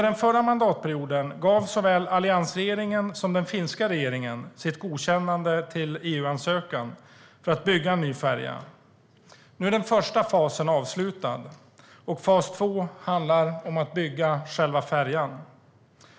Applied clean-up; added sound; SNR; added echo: none; none; none; none.